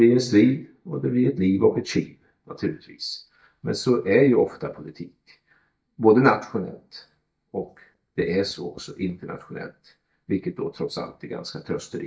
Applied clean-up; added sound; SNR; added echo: neural mask model DeepFilterNet 3.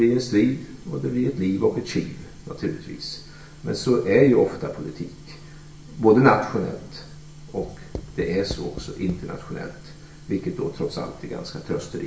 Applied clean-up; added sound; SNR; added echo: none; Writing; 13 dB; reverberation time 0.8 s.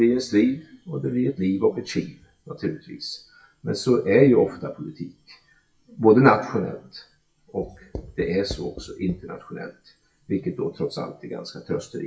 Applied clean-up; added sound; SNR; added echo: classical method WPE with log-MMSE.